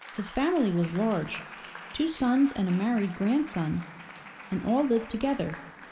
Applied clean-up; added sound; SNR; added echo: none; Applause; 17 dB; reverberation time 2.7 s.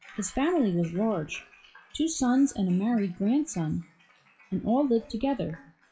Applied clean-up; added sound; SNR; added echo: classical method WPE with log-MMSE.